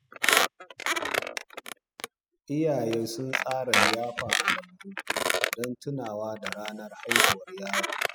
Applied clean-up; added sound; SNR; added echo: classical method spectral subtraction.